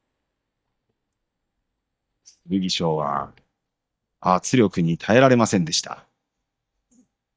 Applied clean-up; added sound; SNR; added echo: neural mask model DeepFilterNet 3.